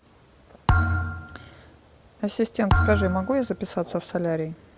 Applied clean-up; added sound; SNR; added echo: none; Thump, thud; -2 dB; none.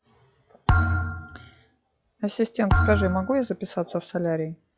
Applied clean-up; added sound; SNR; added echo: classical method log-MMSE.